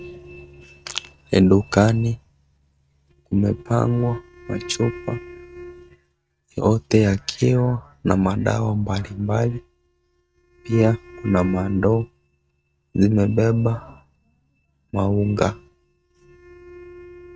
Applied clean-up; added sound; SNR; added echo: neural mask model RNNoise.